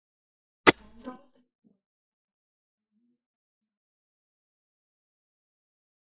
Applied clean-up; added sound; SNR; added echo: neural mask model DeepFilterNet 3.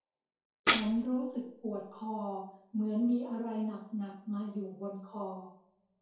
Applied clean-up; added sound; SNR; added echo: none; Tambourine; -1 dB; reverberation time 2.3 s.